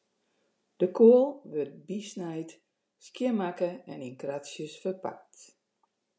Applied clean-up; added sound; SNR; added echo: none; none; none; none.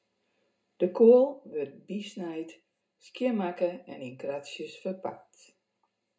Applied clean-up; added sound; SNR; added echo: none; none; none; reverberation time 0.2 s.